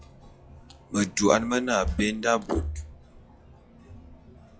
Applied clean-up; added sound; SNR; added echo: classical method log-MMSE.